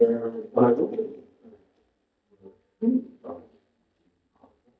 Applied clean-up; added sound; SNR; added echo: neural mask model DeepFilterNet 3.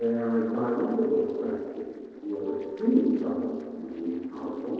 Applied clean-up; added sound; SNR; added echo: neural separator model SepFormer DNS4.